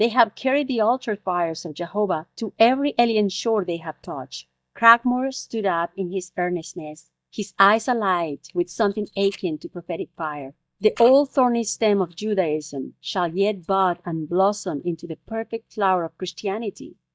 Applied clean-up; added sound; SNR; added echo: neural mask model DeepFilterNet 3.